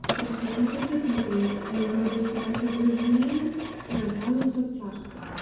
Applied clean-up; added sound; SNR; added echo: none; Mechanisms; 9 dB; reverberation time 1.1 s.